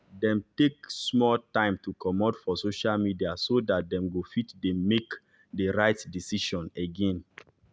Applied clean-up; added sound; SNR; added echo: none; none; none; none.